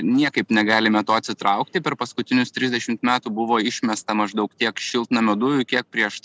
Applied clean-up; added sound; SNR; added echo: none; none; none; none.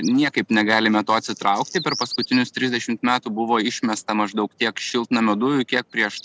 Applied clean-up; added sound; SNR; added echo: none; Bird vocalization, bird call, bird song; 18 dB; none.